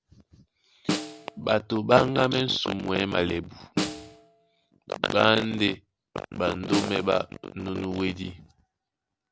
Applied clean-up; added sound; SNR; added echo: none; Snare drum; 9 dB; none.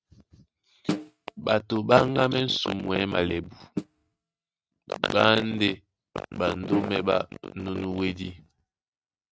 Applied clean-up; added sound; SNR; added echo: neural mask model RNNoise.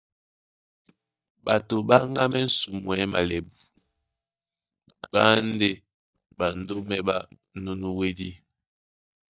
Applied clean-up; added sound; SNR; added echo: neural mask model DeepFilterNet 3.